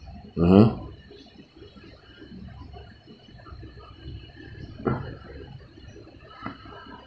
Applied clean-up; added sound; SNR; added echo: none; none; none; none.